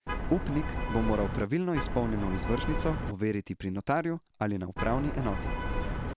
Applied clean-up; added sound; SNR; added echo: none; Vehicle horn, car horn, honking; 0 dB; none.